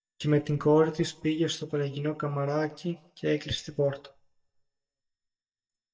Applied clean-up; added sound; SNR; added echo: neural mask model DeepFilterNet 3.